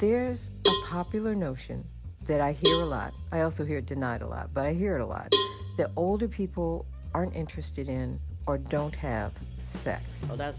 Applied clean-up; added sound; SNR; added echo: none; Cowbell; 3 dB; none.